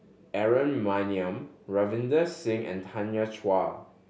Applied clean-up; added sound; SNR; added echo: none; none; none; none.